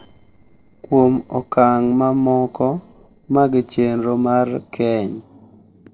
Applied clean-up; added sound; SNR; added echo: neural separator model SepFormer DNS4.